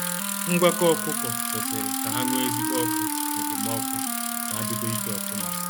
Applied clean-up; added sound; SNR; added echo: none; Wind instrument, woodwind instrument + Bicycle; -2 dB; none.